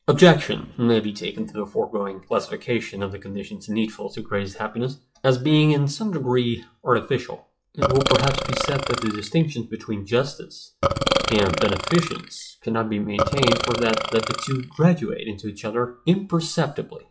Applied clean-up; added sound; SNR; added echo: classical method WPE with log-MMSE.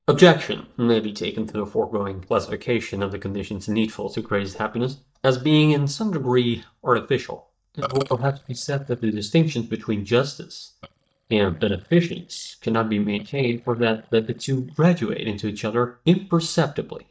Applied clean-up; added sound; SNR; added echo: neural mask model DeepFilterNet 3.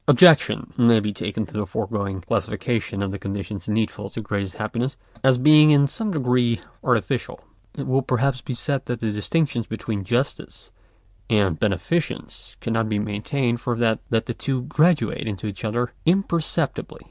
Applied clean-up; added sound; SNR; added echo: none; none; none; none.